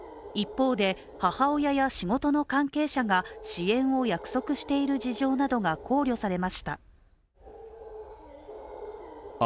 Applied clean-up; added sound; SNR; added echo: none; Animal; 16 dB; none.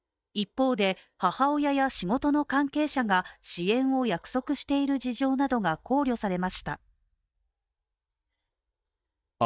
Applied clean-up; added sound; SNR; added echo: neural mask model DeepFilterNet 3.